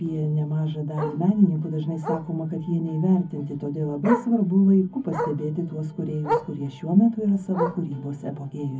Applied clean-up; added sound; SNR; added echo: none; Bark; 10 dB; reverberation time 0.3 s.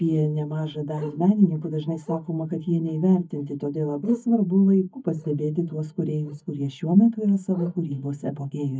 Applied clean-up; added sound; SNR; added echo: neural mask model DeepFilterNet 3.